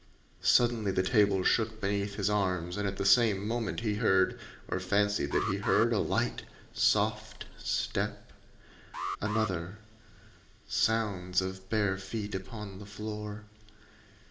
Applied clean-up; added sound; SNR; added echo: none; Alarm; 9 dB; reverberation time 1.5 s.